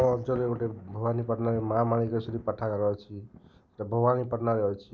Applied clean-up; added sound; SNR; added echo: none; Thunder; 19 dB; none.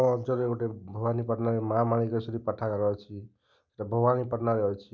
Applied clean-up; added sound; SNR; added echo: none; none; none; none.